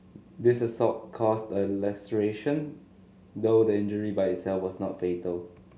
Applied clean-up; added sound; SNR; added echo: none; none; none; none.